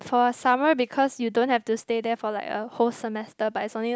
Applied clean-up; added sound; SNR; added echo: none; none; none; none.